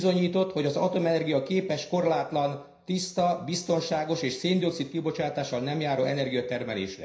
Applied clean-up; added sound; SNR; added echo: none; none; none; reverberation time 0.5 s.